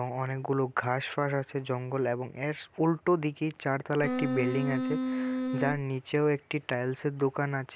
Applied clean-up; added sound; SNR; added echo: none; Wind instrument, woodwind instrument; 0 dB; none.